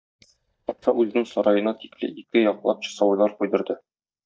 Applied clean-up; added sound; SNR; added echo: neural mask model DeepFilterNet 3.